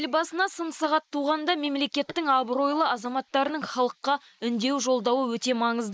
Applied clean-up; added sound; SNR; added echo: neural mask model Resemble Enhance denoiser.